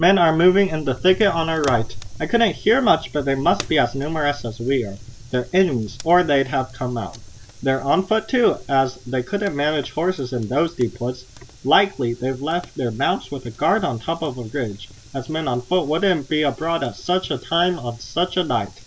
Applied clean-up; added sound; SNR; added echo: none; Fire; 15 dB; none.